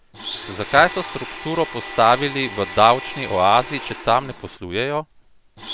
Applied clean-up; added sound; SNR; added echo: none; Domestic sounds, home sounds; 14 dB; none.